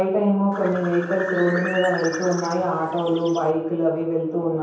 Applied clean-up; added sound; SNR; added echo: none; Bird; 11 dB; reverberation time 0.9 s.